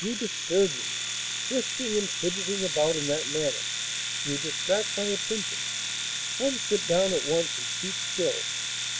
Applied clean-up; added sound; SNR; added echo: none; Domestic sounds, home sounds; 1 dB; none.